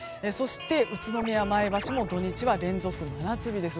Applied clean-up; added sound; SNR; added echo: none; Scratching (performance technique); 12 dB; none.